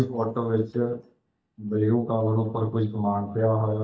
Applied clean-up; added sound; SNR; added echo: neural mask model DeepFilterNet 3.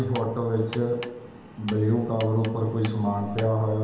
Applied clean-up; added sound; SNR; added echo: none; Hammer; 16 dB; reverberation time 1.1 s.